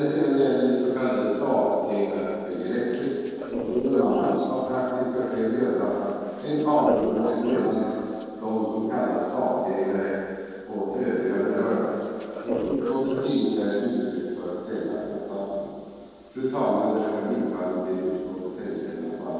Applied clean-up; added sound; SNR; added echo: neural separator model SepFormer DNS4.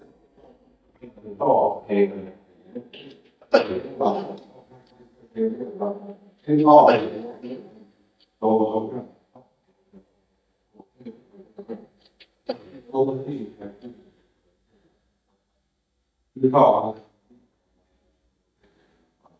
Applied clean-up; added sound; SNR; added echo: neural mask model DeepFilterNet 3.